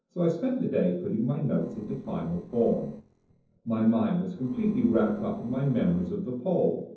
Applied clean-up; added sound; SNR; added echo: neural separator model SepFormer DNS4.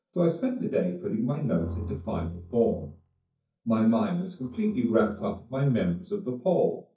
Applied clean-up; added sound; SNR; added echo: neural mask model DeepFilterNet 3.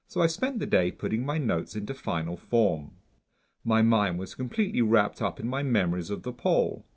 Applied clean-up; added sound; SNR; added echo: none; none; none; none.